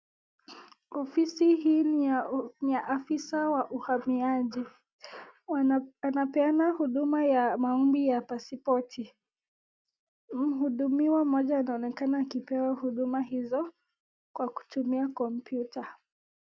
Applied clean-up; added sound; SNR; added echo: none; none; none; none.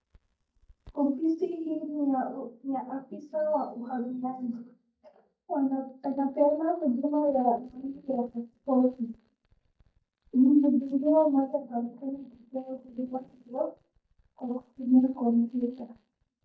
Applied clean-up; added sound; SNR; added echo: neural mask model DeepFilterNet 3.